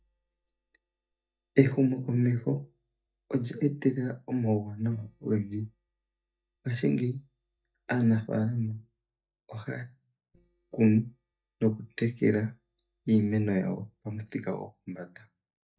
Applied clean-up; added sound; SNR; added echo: neural mask model DeepFilterNet 3.